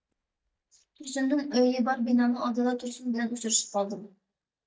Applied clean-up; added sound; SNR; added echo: neural mask model DeepFilterNet 3.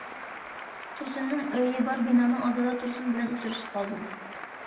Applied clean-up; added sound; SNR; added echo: none; Applause; 11 dB; reverberation time 0.7 s.